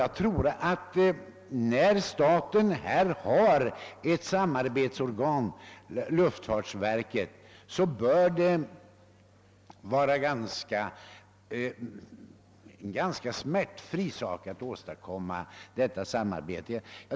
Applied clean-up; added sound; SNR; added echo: none; none; none; none.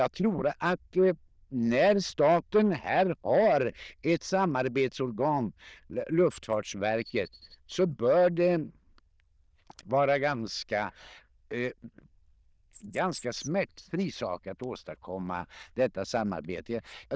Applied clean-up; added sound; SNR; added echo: neural diffusion model UNIVERSE++.